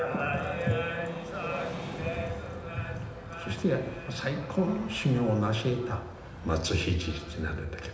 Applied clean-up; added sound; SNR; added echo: none; Train; 15 dB; reverberation time 0.8 s.